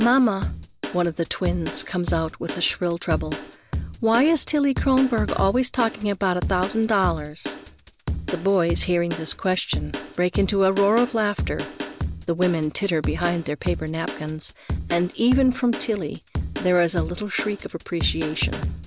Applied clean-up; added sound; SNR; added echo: none; Drum kit; 7 dB; none.